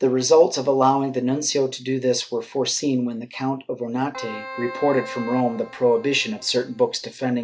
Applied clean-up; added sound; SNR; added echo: none; Keyboard (musical); 15 dB; none.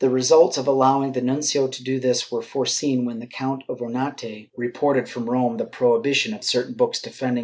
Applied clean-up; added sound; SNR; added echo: none; none; none; none.